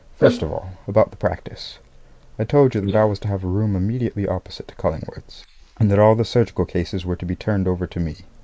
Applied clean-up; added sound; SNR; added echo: neural mask model Resemble Enhance denoiser.